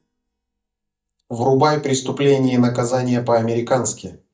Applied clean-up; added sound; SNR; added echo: neural mask model DeepFilterNet 3.